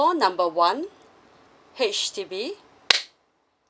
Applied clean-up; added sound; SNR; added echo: none; none; none; none.